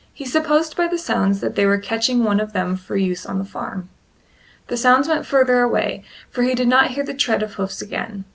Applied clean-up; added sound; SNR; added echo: none; none; none; none.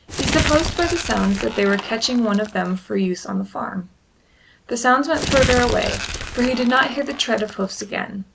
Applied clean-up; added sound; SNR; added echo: none; Crumpling, crinkling; 6 dB; none.